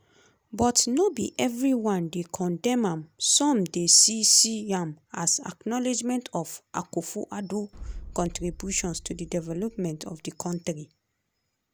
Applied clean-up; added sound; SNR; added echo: none; Boom; 15 dB; none.